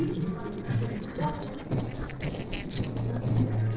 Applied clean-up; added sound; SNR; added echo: neural separator model SepFormer DNS4.